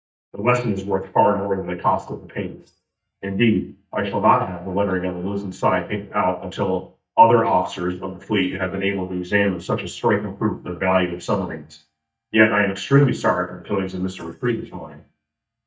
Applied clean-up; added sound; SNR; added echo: neural mask model DeepFilterNet 3.